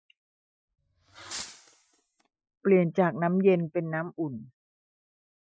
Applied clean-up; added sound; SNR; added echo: classical method Wiener filter.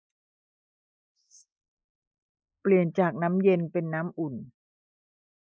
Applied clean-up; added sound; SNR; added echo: neural mask model Resemble Enhance denoiser.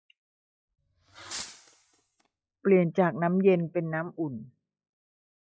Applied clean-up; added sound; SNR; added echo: classical method log-MMSE.